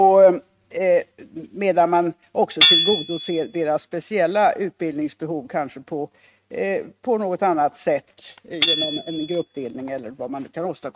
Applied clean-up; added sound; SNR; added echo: neural mask model RNNoise.